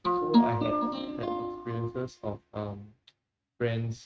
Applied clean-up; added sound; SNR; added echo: neural mask model RNNoise.